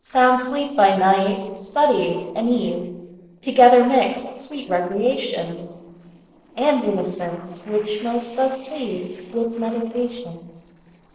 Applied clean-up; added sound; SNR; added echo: neural separator model SepFormer DNS4.